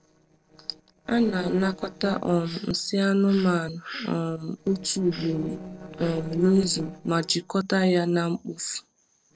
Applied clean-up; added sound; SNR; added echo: neural separator model SepFormer DNS4.